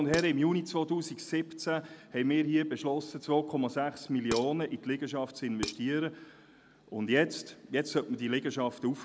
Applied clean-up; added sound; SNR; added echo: none; Dishes, pots, and pans; 11 dB; none.